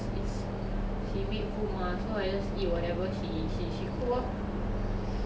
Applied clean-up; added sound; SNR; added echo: none; none; none; none.